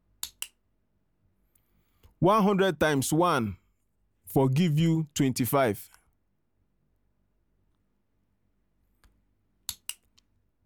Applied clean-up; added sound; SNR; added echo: none; none; none; none.